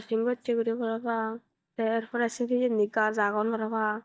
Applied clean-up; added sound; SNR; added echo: neural mask model DeepFilterNet 3.